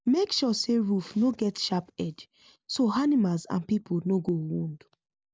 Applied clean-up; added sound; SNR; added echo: none; none; none; none.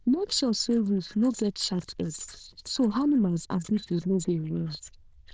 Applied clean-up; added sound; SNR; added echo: neural diffusion model UNIVERSE++.